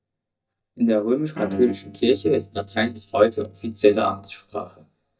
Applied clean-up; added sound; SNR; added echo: neural mask model DeepFilterNet 3.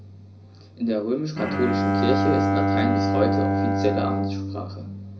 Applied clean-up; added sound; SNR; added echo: none; Bowed string instrument; -4 dB; reverberation time 0.4 s.